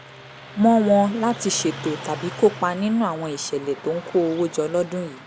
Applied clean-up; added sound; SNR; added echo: none; Car passing by; 16 dB; none.